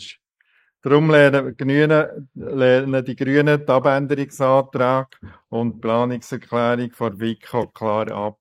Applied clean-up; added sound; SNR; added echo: neural mask model Resemble Enhance denoiser.